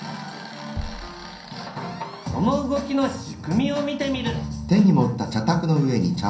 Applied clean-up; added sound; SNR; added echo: none; Bass drum; 18 dB; reverberation time 0.6 s.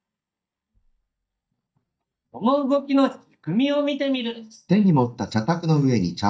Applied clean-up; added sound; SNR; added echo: neural mask model DeepFilterNet 3.